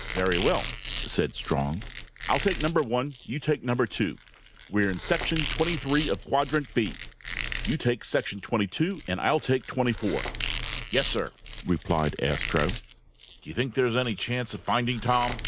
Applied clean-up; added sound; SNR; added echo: none; Squeak; 7 dB; none.